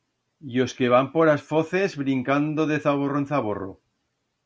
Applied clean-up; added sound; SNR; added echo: none; none; none; none.